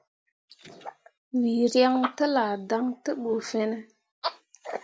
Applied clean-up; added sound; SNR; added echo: none; none; none; none.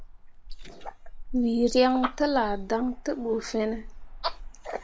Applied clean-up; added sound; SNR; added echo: none; Motor vehicle (road); 11 dB; none.